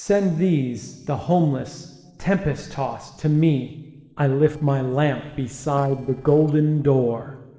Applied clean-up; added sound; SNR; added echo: neural separator model SepFormer DNS4.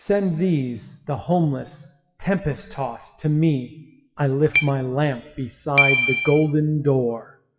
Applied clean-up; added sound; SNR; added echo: classical method WPE with log-MMSE.